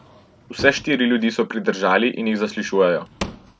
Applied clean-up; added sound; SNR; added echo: none; Drawer open or close / Wood; 17 dB; none.